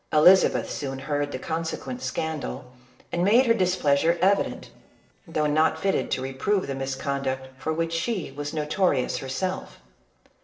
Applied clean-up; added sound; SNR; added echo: neural separator model SepFormer DNS4.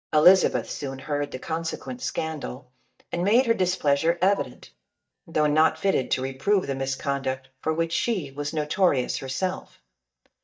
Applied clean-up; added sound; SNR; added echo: neural mask model DeepFilterNet 3.